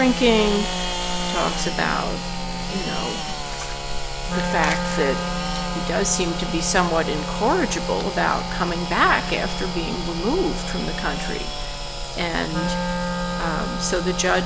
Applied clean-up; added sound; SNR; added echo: none; Wind instrument, woodwind instrument + Sawing / Engine; 4 dB; none.